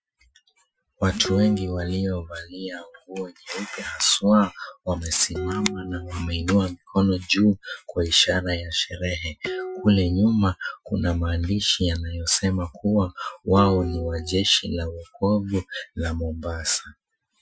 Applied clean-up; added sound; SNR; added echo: classical method Wiener filter.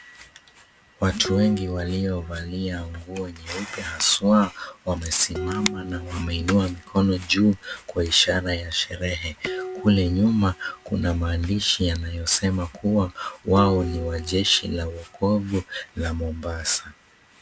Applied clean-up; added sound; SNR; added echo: none; Dishes, pots, and pans; 16 dB; none.